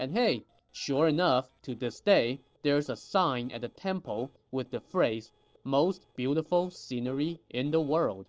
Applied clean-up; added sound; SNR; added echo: neural separator model SepFormer DNS4.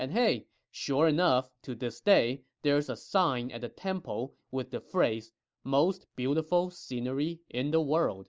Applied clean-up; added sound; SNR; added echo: none; none; none; none.